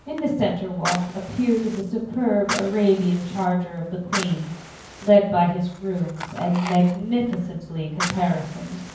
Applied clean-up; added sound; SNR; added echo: none; Fire; 12 dB; reverberation time 0.9 s.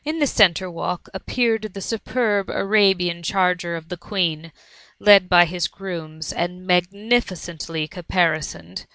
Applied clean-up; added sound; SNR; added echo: none; none; none; none.